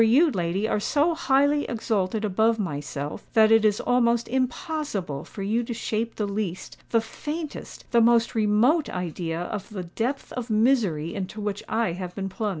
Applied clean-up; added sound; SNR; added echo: none; none; none; none.